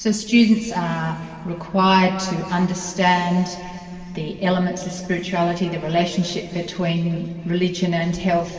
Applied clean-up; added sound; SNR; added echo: none; none; none; reverberation time 2.7 s.